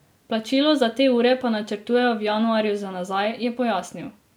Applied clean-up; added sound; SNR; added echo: none; none; none; none.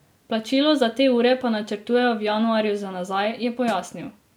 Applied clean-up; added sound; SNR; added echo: none; Snare drum; 19 dB; none.